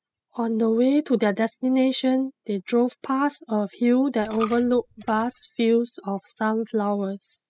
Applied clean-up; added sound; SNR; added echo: classical method spectral subtraction.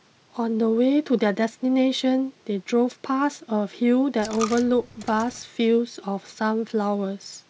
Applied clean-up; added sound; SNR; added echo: none; Coin (dropping); 17 dB; none.